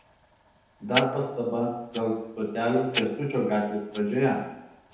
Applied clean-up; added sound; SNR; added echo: none; Tick-tock; 10 dB; reverberation time 0.9 s.